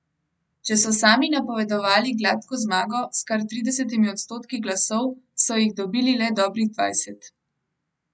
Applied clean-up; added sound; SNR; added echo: none; none; none; none.